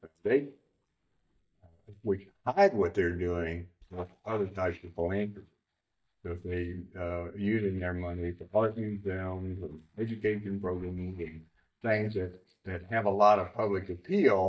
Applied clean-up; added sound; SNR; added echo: neural mask model DeepFilterNet 3.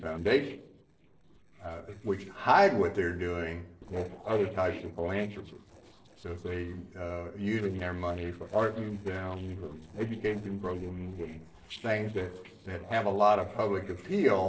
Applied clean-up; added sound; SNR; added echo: neural separator model SepFormer DNS4.